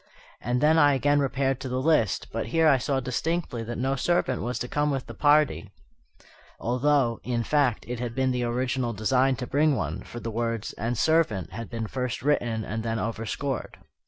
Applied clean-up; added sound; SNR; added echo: none; none; none; none.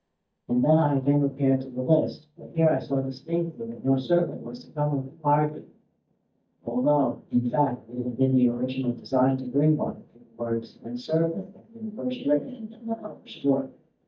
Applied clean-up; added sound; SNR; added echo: neural mask model DeepFilterNet 3.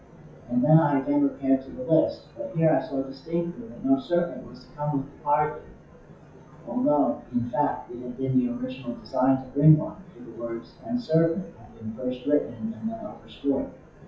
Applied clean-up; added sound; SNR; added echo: classical method WPE with log-MMSE.